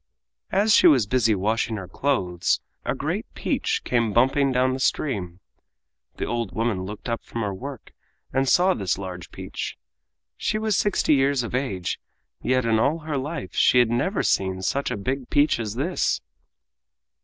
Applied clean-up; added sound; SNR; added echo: none; none; none; none.